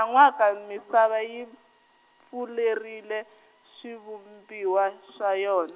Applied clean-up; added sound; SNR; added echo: none; none; none; none.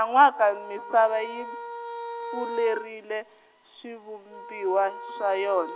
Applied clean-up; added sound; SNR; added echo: none; Wind instrument, woodwind instrument; 12 dB; none.